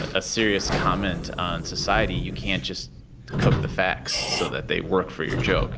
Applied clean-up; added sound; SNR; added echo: none; Squeak / Sliding door; 3 dB; none.